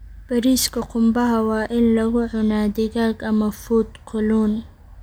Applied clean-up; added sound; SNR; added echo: none; none; none; none.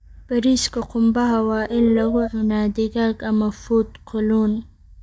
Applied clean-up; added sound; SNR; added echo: neural mask model DeepFilterNet 3.